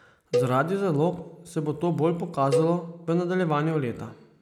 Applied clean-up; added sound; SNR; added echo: none; Cowbell; 7 dB; none.